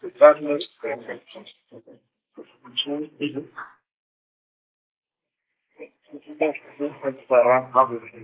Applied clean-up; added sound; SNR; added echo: neural mask model Resemble Enhance denoiser.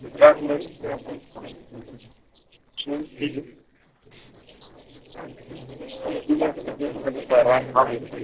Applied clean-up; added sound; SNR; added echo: neural separator model SepFormer DNS4.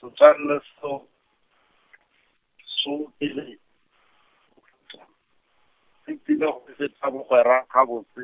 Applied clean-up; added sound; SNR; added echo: none; none; none; none.